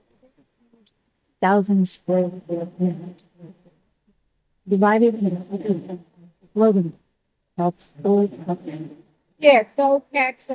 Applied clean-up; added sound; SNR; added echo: neural mask model DeepFilterNet 3.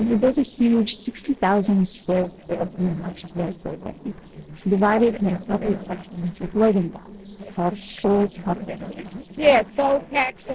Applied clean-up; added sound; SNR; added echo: neural separator model SepFormer DNS4.